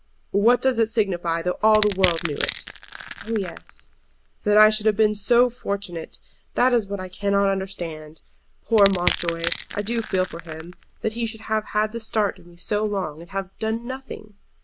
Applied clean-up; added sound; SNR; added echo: none; Crushing; 9 dB; none.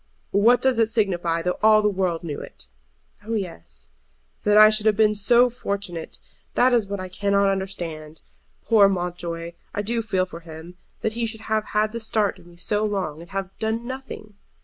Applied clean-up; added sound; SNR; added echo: none; none; none; none.